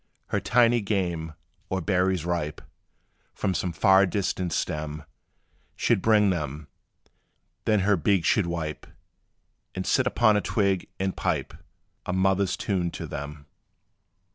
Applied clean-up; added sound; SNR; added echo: none; none; none; none.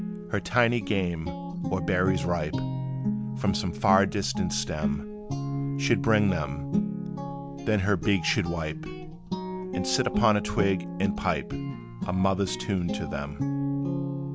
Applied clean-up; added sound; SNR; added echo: none; Guitar; 3 dB; none.